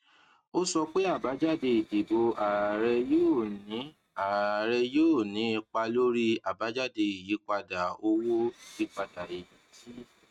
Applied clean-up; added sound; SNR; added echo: neural mask model RNNoise.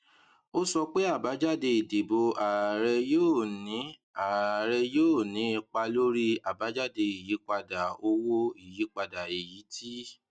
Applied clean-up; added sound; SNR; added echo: none; none; none; none.